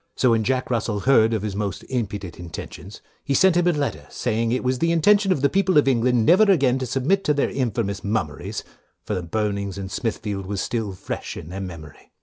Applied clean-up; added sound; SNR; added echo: none; none; none; none.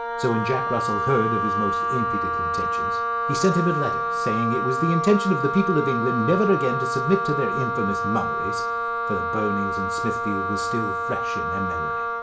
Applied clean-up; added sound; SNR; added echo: none; Wind instrument, woodwind instrument; 0 dB; reverberation time 0.8 s.